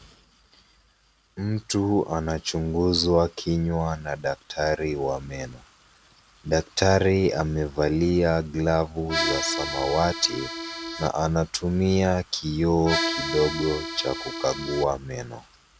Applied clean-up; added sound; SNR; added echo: none; Accordion; 4 dB; none.